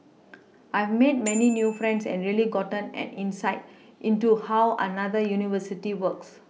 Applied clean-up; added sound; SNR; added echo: none; Bicycle bell; 17 dB; none.